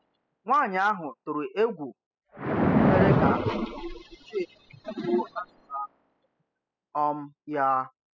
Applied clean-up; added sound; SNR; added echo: classical method spectral subtraction.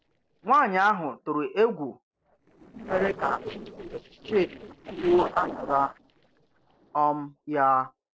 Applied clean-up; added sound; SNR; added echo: neural separator model SepFormer DNS4.